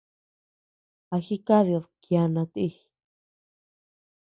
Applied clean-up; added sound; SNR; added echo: none; none; none; none.